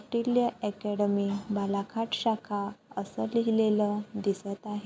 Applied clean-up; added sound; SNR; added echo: none; none; none; none.